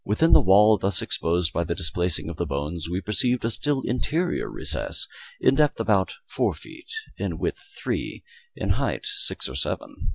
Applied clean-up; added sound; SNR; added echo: none; none; none; none.